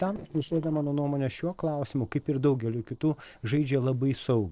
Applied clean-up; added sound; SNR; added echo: neural separator model SepFormer DNS4.